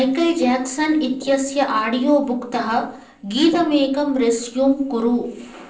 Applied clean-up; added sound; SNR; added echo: neural separator model SepFormer DNS4.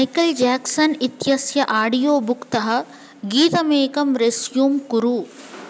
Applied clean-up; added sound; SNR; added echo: none; none; none; none.